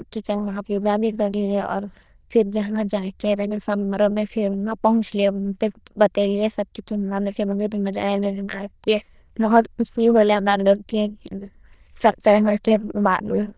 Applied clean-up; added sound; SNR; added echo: neural diffusion model UNIVERSE++.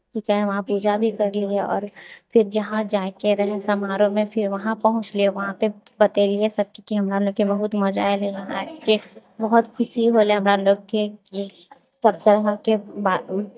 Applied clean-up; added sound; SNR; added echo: neural mask model DeepFilterNet 3.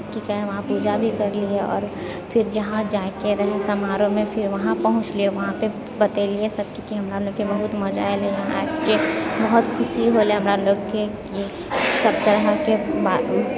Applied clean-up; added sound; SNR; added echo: none; Wind instrument, woodwind instrument; 17 dB; none.